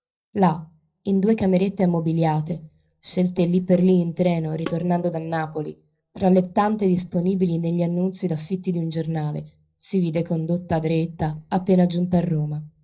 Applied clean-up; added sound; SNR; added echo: neural separator model SepFormer DNS4.